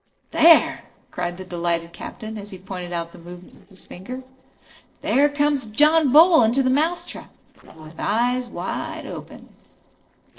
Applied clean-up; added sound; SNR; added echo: neural separator model SepFormer DNS4.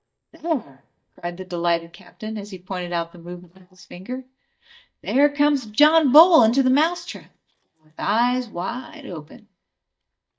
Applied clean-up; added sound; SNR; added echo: neural mask model DeepFilterNet 3.